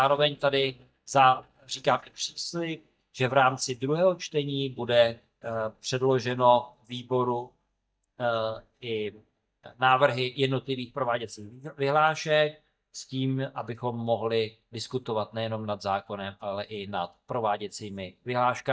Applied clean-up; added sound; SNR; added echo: neural mask model DeepFilterNet 3.